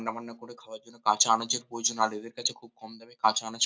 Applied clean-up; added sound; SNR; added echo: none; none; none; none.